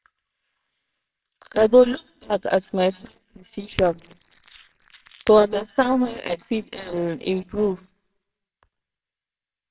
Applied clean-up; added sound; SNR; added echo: neural separator model SepFormer WHAMR!.